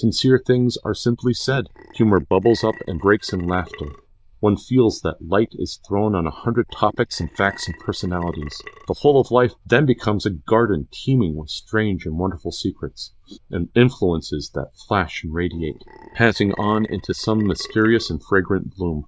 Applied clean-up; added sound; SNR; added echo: neural diffusion model UNIVERSE++.